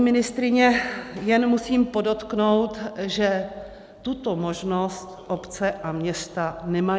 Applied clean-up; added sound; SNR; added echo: none; none; none; none.